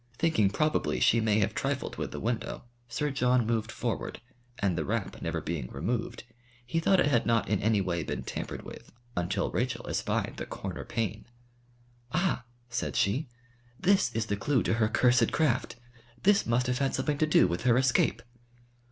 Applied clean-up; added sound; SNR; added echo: none; none; none; none.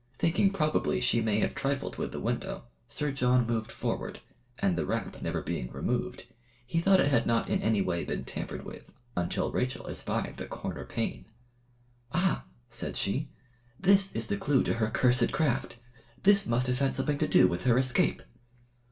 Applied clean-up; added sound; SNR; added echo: none; none; none; reverberation time 0.2 s.